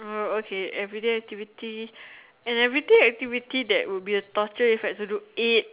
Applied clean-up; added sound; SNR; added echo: none; none; none; none.